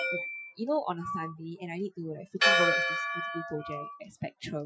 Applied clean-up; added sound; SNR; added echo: classical method Wiener filter.